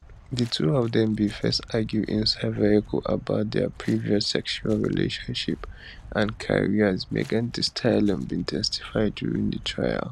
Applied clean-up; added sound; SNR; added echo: none; Walk, footsteps; 19 dB; none.